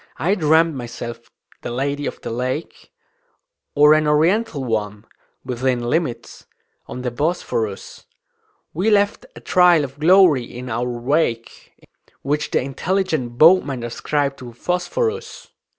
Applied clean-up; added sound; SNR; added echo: none; none; none; none.